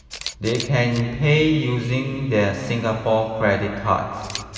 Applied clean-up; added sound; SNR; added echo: none; Camera; 18 dB; reverberation time 2.5 s.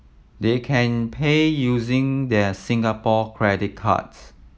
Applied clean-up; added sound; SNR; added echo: none; none; none; none.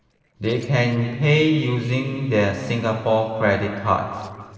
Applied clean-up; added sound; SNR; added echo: neural separator model SepFormer DNS4.